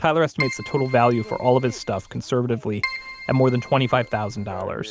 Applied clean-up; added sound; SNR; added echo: none; Keyboard (musical); 13 dB; none.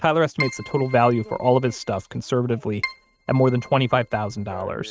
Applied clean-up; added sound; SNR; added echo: neural mask model RNNoise.